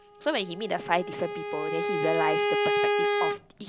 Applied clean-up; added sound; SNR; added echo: none; Bowed string instrument; -2 dB; none.